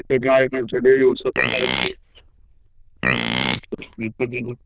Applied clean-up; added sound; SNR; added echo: neural diffusion model UNIVERSE++.